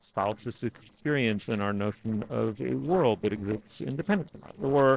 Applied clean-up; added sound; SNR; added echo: neural separator model SepFormer DNS4.